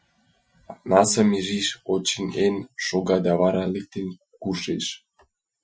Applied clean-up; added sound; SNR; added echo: classical method Wiener filter.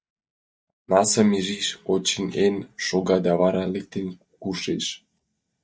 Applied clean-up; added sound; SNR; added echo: neural mask model DeepFilterNet 3.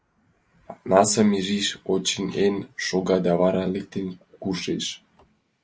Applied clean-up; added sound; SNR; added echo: neural mask model Resemble Enhance denoiser.